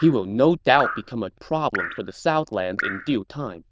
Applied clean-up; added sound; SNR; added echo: neural diffusion model UNIVERSE++.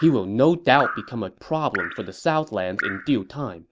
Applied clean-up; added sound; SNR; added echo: none; Drip; 11 dB; none.